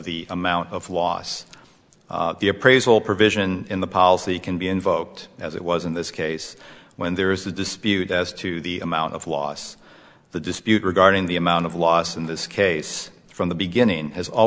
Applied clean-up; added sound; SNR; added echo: none; none; none; none.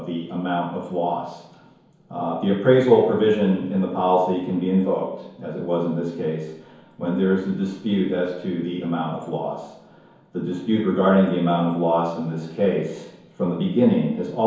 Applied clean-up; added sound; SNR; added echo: none; none; none; reverberation time 1.0 s.